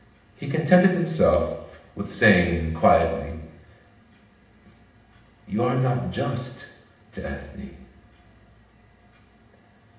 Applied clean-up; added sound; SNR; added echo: none; none; none; reverberation time 0.8 s.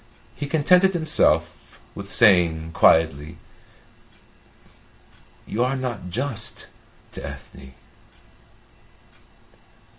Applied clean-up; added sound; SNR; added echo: none; none; none; none.